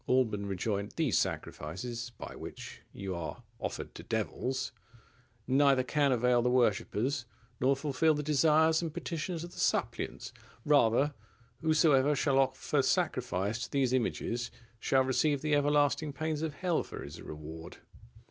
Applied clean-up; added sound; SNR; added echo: none; none; none; none.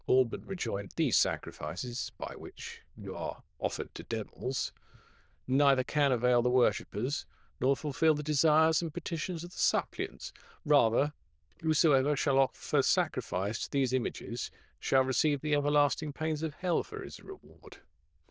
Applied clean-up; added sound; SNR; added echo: neural diffusion model UNIVERSE++.